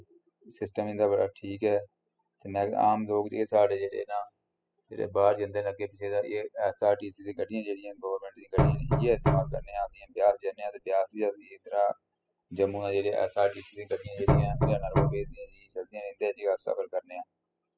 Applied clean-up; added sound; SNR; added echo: classical method spectral subtraction.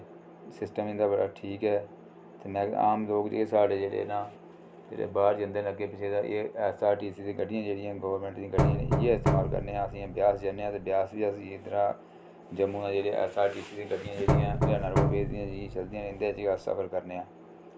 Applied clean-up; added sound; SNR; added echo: none; Knock; -1 dB; none.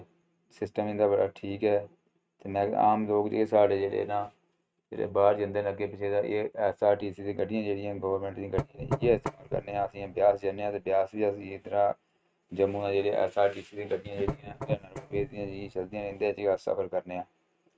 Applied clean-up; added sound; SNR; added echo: neural mask model RNNoise.